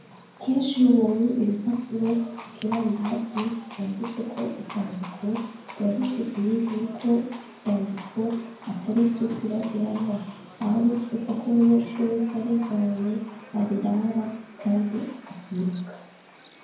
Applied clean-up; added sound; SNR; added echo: none; Livestock, farm animals, working animals; 18 dB; reverberation time 0.9 s.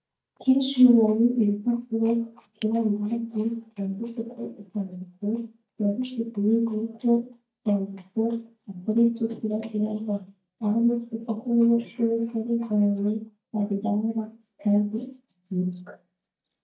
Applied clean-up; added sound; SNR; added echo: neural mask model DeepFilterNet 3.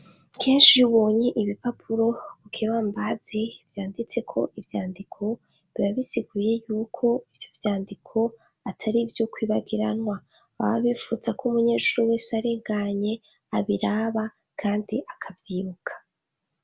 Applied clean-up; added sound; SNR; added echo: none; none; none; none.